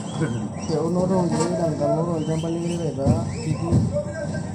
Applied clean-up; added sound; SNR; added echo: none; none; none; reverberation time 0.2 s.